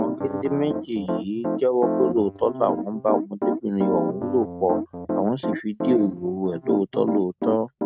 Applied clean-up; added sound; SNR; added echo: neural mask model RNNoise.